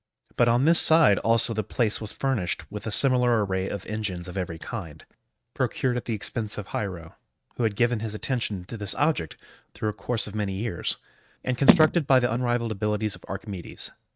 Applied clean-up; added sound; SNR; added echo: neural mask model RNNoise.